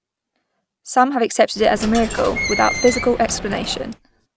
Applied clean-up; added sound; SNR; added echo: none; Coin (dropping) + Screech; 7 dB; none.